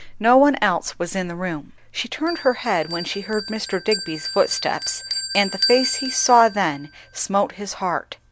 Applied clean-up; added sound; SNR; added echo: none; Bell; 10 dB; none.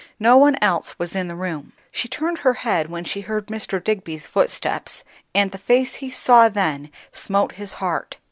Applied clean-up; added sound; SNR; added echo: none; none; none; none.